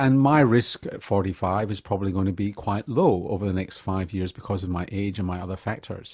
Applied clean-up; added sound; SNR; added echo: none; none; none; none.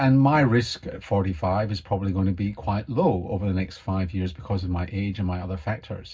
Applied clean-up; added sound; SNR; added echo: none; none; none; reverberation time 0.4 s.